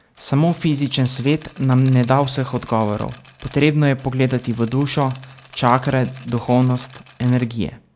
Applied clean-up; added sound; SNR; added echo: none; Rattle; 15 dB; none.